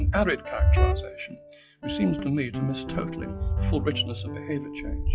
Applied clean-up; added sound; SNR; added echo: classical method log-MMSE.